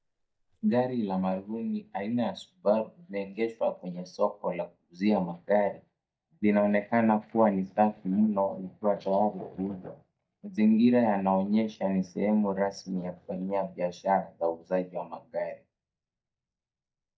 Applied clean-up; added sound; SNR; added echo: neural mask model DeepFilterNet 3.